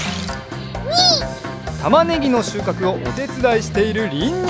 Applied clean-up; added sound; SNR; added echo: none; none; none; none.